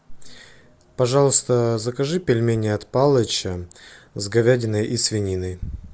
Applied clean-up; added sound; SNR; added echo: none; none; none; none.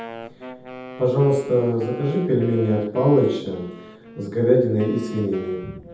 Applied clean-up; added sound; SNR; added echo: none; Wind instrument, woodwind instrument; 17 dB; reverberation time 0.8 s.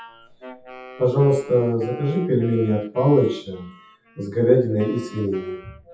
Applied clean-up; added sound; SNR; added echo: classical method WPE with log-MMSE.